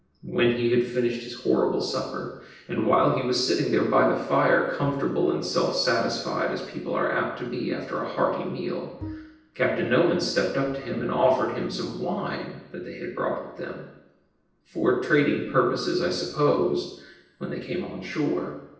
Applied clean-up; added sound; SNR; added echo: none; Bowed string instrument; 14 dB; reverberation time 0.9 s.